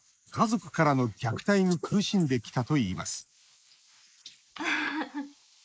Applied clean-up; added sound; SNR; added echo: neural mask model Resemble Enhance denoiser.